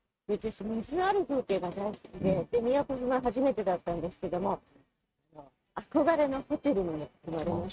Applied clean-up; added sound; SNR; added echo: neural mask model RNNoise.